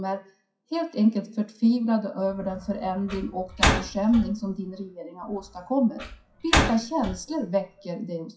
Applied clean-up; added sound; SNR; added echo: classical method WPE with log-MMSE.